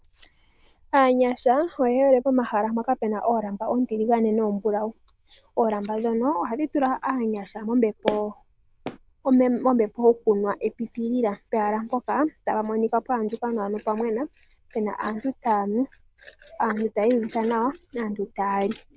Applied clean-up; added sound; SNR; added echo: neural diffusion model UNIVERSE++.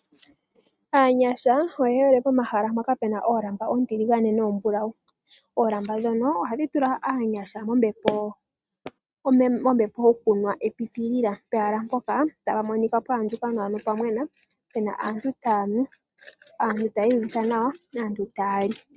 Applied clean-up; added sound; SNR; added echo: neural mask model RNNoise.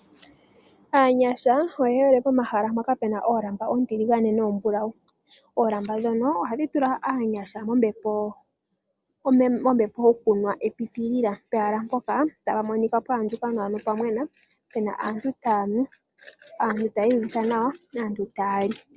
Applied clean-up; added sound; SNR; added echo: none; none; none; none.